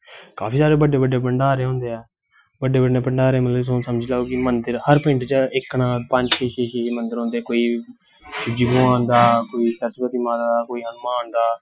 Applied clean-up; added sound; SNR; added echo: classical method Wiener filter.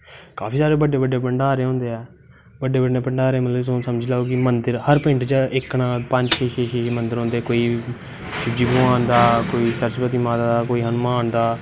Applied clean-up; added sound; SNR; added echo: none; Hi-hat; 11 dB; none.